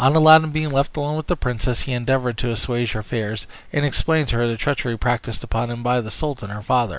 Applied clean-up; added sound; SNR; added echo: none; none; none; none.